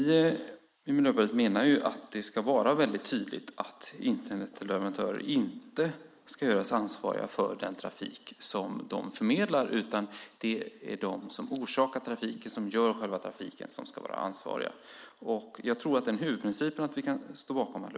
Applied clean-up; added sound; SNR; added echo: neural mask model Resemble Enhance denoiser.